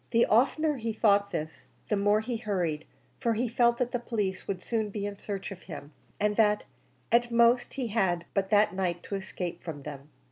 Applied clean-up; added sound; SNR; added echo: none; none; none; none.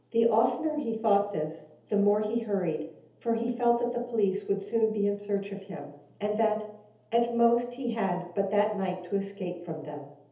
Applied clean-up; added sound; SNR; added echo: none; none; none; reverberation time 0.8 s.